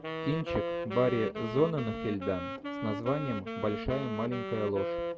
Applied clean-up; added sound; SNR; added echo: none; Wind instrument, woodwind instrument; 4 dB; none.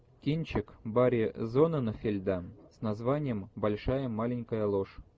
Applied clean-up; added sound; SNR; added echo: none; none; none; none.